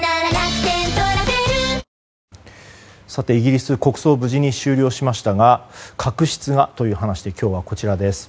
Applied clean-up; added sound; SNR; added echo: none; none; none; none.